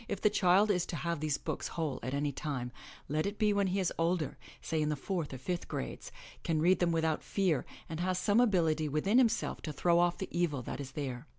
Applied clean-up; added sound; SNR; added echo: none; none; none; none.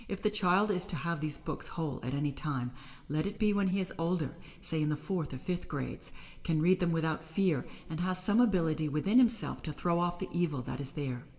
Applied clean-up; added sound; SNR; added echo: none; none; none; reverberation time 1.7 s.